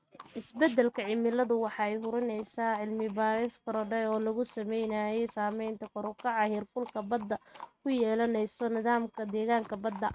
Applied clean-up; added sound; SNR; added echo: neural mask model RNNoise.